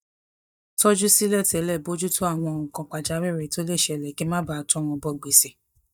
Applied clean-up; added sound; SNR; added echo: neural mask model DeepFilterNet 3.